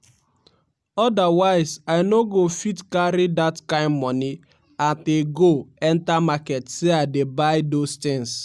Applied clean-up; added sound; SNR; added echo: none; none; none; none.